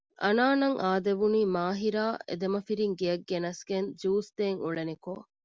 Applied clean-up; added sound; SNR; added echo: none; none; none; none.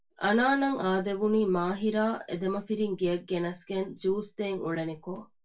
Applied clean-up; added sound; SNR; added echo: none; none; none; reverberation time 0.2 s.